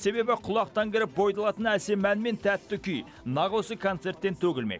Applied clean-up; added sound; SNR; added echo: none; none; none; none.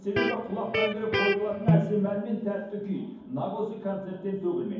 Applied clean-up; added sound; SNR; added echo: none; Electric guitar; -3 dB; reverberation time 1.2 s.